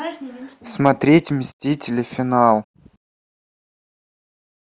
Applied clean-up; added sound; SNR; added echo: none; none; none; none.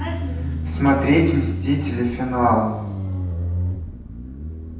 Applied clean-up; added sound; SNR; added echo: none; Motorcycle; 3 dB; reverberation time 0.9 s.